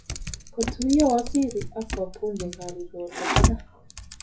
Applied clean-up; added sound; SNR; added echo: classical method WPE with log-MMSE.